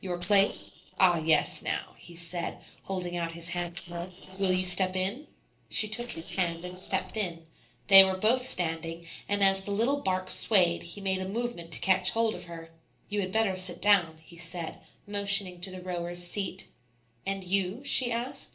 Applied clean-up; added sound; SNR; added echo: neural separator model SepFormer DNS4.